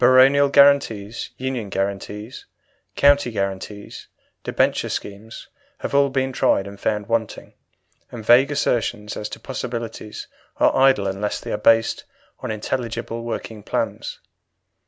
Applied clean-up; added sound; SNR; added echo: none; none; none; none.